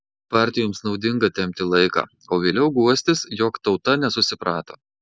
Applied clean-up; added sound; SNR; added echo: none; none; none; none.